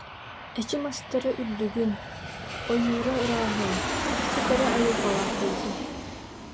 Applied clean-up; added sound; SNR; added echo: none; Aircraft; 2 dB; none.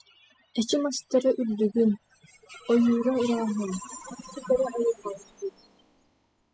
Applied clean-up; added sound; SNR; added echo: classical method spectral subtraction.